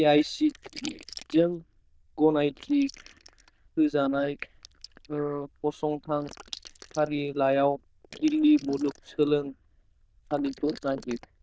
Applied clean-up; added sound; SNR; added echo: neural diffusion model UNIVERSE++.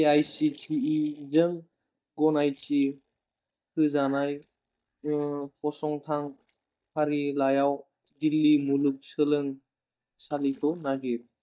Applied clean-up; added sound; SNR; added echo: neural mask model DeepFilterNet 3.